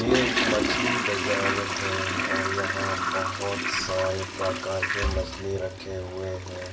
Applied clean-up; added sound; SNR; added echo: none; Toilet flush; -2 dB; reverberation time 0.2 s.